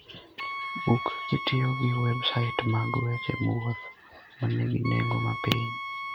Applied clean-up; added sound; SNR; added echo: none; Wind instrument, woodwind instrument; 8 dB; none.